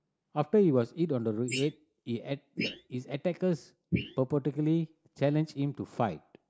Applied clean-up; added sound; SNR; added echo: neural mask model Resemble Enhance denoiser.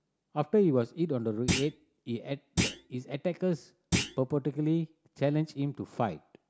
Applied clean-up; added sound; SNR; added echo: none; Thump, thud; 1 dB; none.